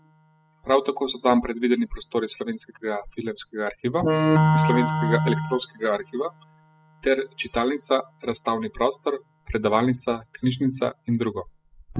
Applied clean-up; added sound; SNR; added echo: classical method spectral subtraction.